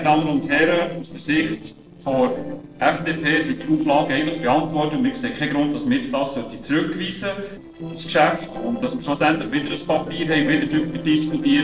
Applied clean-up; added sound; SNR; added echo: neural separator model SepFormer DNS4.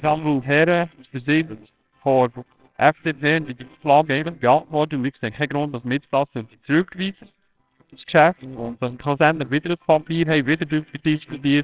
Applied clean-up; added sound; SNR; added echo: neural separator model SepFormer WHAMR!.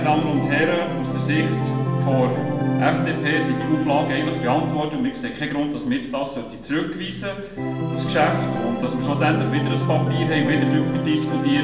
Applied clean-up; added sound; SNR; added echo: none; Organ; 1 dB; reverberation time 0.8 s.